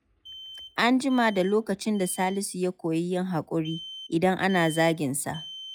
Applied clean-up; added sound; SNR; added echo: classical method log-MMSE.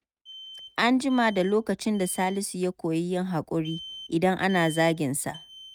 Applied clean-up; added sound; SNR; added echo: neural mask model RNNoise.